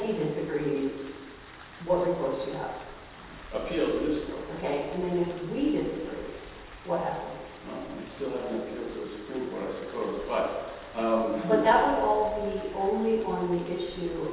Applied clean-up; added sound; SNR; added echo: none; Rain; 16 dB; reverberation time 1.2 s.